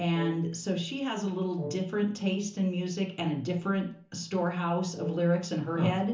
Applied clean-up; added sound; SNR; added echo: none; Brass instrument; 15 dB; reverberation time 0.8 s.